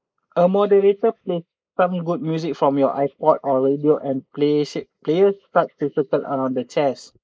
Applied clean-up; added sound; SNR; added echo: neural mask model Resemble Enhance denoiser.